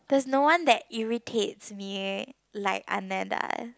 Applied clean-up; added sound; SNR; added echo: none; none; none; none.